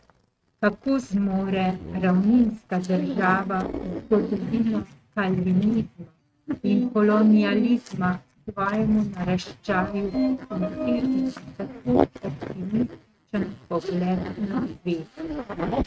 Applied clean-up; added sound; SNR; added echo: neural mask model RNNoise.